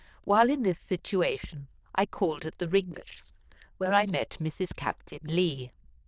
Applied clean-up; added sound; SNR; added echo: neural diffusion model UNIVERSE++.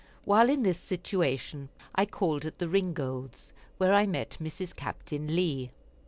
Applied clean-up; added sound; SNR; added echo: none; none; none; none.